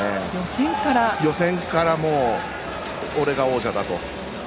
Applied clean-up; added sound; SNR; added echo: none; none; none; none.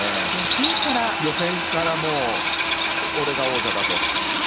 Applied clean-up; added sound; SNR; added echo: none; Drill; -3 dB; none.